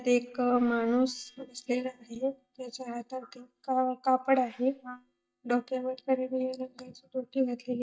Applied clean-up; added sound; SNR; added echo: neural mask model DeepFilterNet 3.